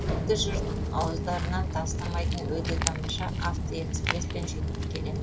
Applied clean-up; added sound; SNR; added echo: none; Walk, footsteps; -5 dB; none.